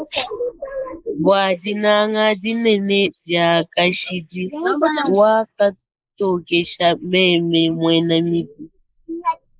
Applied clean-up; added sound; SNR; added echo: neural mask model Resemble Enhance denoiser.